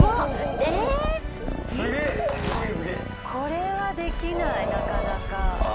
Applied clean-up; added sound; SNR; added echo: none; Purr; 1 dB; none.